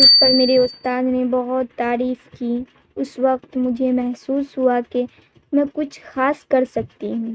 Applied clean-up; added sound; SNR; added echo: neural mask model RNNoise.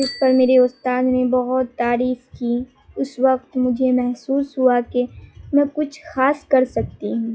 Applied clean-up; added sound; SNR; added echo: classical method log-MMSE.